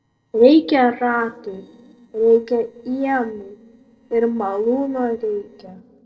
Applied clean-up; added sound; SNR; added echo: neural separator model SepFormer DNS4.